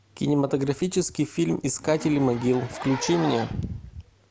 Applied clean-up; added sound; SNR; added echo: none; Zipper (clothing); 15 dB; none.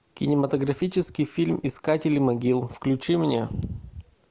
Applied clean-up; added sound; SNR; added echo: none; none; none; none.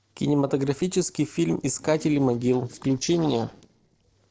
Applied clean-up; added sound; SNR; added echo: neural separator model SepFormer DNS4.